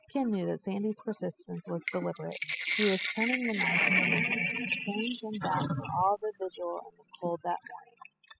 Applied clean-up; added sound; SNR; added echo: classical method spectral subtraction.